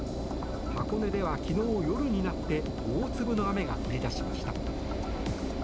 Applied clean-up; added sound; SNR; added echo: none; Engine; 1 dB; none.